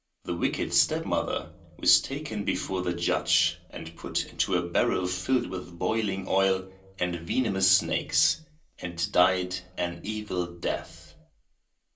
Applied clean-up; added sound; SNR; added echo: none; none; none; reverberation time 0.3 s.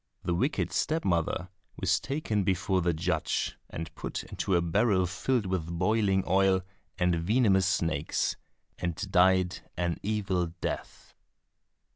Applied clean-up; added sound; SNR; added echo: none; none; none; none.